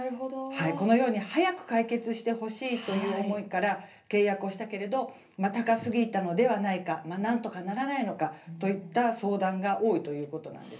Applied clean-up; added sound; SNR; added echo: none; none; none; reverberation time 0.3 s.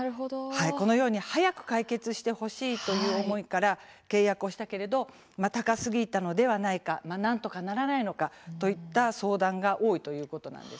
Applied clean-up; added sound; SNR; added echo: none; none; none; none.